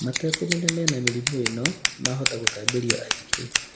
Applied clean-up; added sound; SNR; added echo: none; Scissors; -1 dB; reverberation time 1.2 s.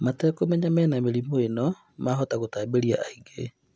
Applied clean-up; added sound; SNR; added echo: none; none; none; none.